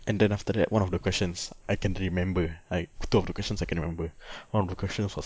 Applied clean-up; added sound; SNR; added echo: none; none; none; none.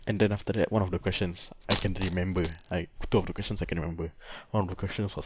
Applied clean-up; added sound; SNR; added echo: none; Coin (dropping); -2 dB; none.